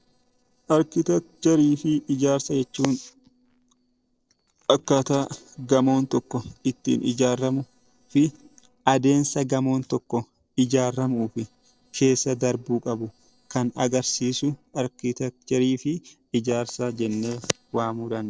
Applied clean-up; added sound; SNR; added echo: neural separator model SepFormer DNS4.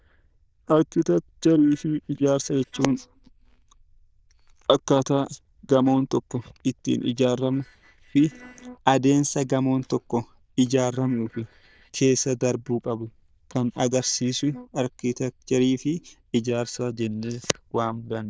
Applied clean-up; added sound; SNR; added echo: neural diffusion model UNIVERSE++.